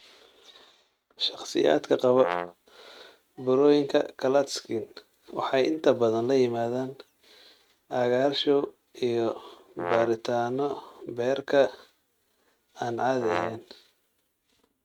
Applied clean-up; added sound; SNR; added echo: neural mask model RNNoise.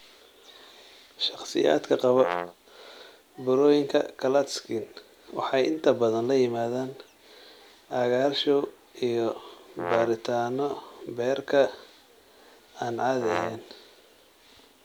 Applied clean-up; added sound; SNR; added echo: none; Brass instrument; 6 dB; none.